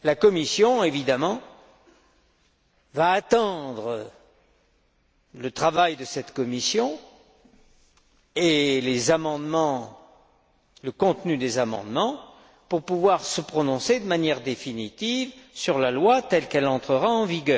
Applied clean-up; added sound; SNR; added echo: none; none; none; none.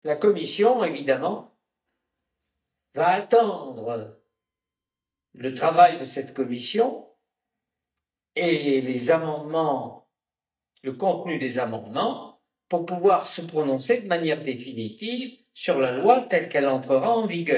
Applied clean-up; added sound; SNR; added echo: neural mask model DeepFilterNet 3.